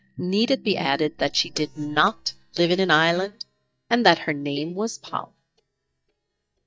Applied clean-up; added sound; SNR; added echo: neural mask model DeepFilterNet 3.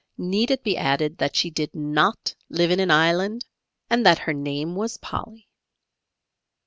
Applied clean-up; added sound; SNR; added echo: none; none; none; none.